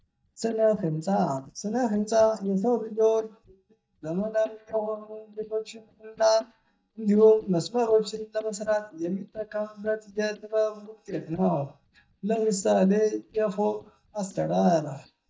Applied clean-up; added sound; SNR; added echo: neural mask model DeepFilterNet 3.